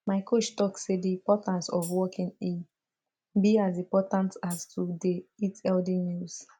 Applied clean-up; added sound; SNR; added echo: none; Tambourine; 19 dB; none.